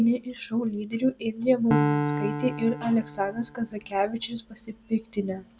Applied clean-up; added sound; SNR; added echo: none; Piano; 3 dB; none.